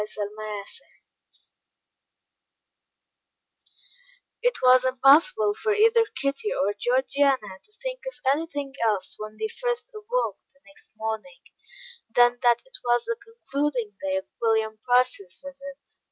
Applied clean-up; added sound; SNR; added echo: none; none; none; none.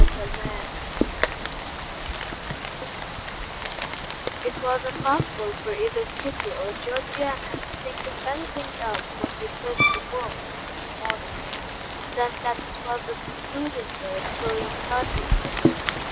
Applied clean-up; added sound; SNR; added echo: none; Bowed string instrument + Rain; -4 dB; none.